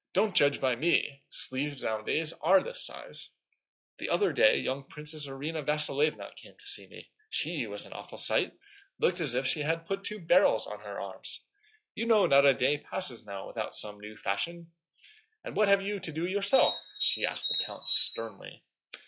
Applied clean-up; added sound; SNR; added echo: classical method log-MMSE.